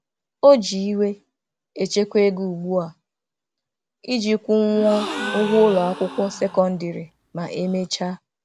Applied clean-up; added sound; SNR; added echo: none; Gasp; 11 dB; none.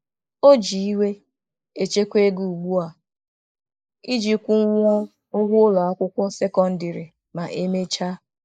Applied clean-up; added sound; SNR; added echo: neural mask model Resemble Enhance denoiser.